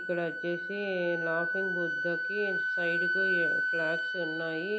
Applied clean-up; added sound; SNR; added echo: none; Wind instrument, woodwind instrument; -2 dB; none.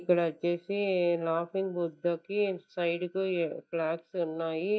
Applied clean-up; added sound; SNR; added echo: neural mask model DeepFilterNet 3.